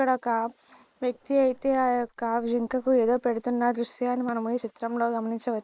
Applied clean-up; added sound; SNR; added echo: neural mask model Resemble Enhance denoiser.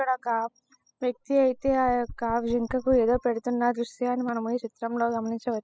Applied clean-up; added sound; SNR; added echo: classical method spectral subtraction.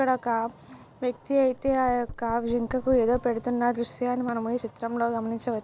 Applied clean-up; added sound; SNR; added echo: none; Knock; 16 dB; none.